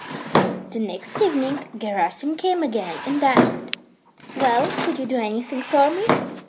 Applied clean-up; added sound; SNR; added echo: none; Drawer open or close; 3 dB; none.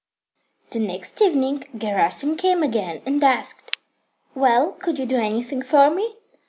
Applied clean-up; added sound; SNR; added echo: none; none; none; none.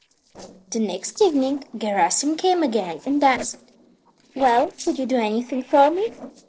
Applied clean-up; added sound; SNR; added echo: neural separator model SepFormer DNS4.